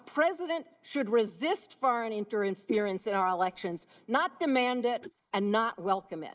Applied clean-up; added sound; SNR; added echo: neural mask model Resemble Enhance denoiser.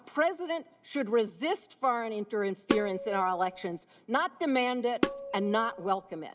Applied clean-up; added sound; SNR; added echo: none; Tabla; 5 dB; none.